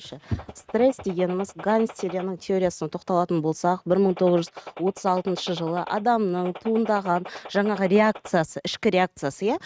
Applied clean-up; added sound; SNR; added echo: neural mask model RNNoise.